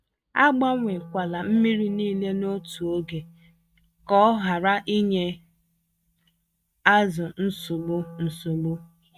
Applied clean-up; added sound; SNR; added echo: neural mask model DeepFilterNet 3.